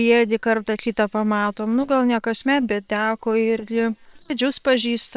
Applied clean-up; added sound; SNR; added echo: neural separator model SepFormer WHAM!.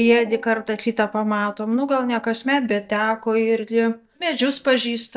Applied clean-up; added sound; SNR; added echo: neural mask model DeepFilterNet 3.